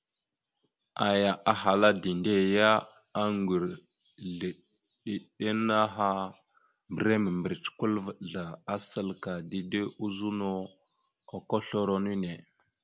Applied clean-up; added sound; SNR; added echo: none; none; none; none.